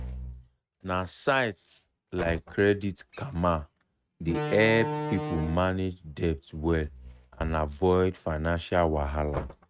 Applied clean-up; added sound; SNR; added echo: neural mask model RNNoise.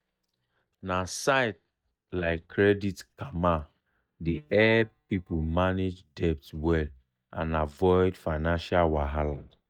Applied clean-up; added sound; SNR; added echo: neural mask model DeepFilterNet 3.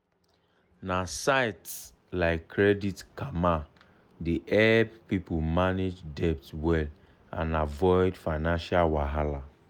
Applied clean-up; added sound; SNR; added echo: none; none; none; none.